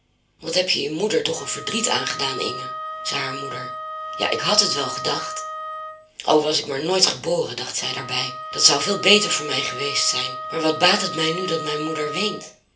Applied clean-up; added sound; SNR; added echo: none; Wind instrument, woodwind instrument; 10 dB; reverberation time 0.3 s.